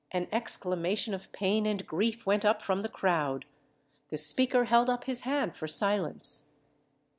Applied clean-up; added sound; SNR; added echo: none; none; none; none.